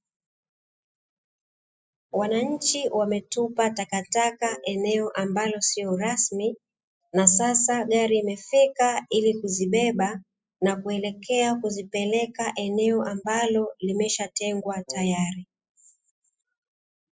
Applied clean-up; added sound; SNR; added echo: classical method spectral subtraction.